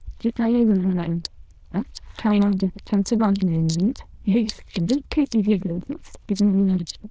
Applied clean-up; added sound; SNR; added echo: neural diffusion model UNIVERSE++.